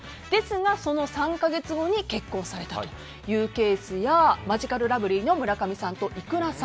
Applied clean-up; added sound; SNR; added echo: none; none; none; none.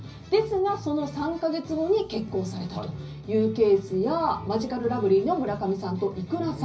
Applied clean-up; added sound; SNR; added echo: none; none; none; reverberation time 0.5 s.